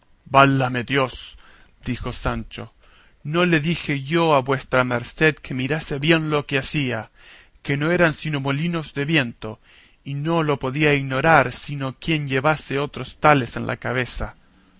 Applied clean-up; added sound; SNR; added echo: none; none; none; none.